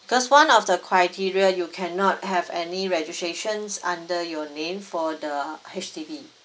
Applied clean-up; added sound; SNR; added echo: none; none; none; none.